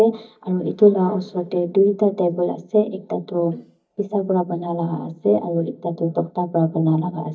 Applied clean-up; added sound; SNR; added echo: neural mask model DeepFilterNet 3.